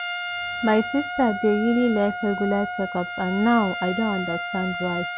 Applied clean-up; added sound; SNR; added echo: none; Trumpet; 7 dB; none.